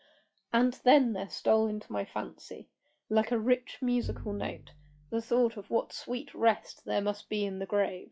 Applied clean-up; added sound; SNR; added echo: classical method log-MMSE.